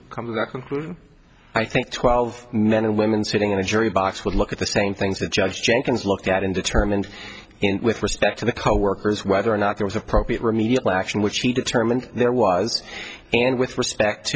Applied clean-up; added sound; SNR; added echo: none; none; none; none.